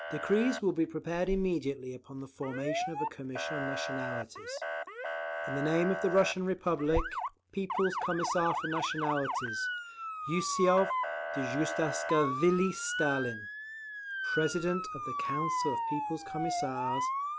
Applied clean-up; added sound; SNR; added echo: none; Motor vehicle (road) / Siren; 3 dB; none.